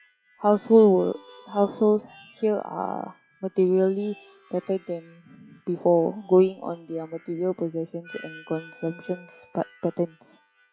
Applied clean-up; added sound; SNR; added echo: classical method log-MMSE.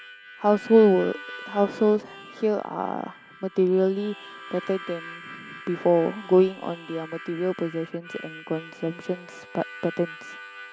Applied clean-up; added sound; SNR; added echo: none; Harmonica; 17 dB; none.